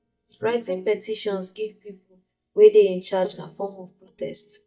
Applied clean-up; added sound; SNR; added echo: neural mask model DeepFilterNet 3.